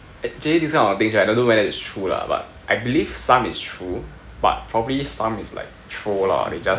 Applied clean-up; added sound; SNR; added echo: none; none; none; none.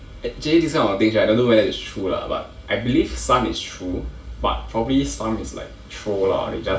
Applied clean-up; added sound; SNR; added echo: none; none; none; reverberation time 0.2 s.